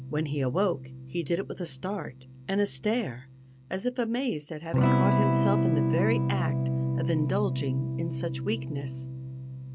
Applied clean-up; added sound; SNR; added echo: none; Electric guitar / Strum; -2 dB; none.